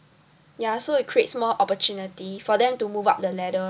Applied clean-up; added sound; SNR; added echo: none; none; none; none.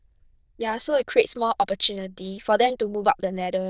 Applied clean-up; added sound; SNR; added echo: neural diffusion model UNIVERSE++.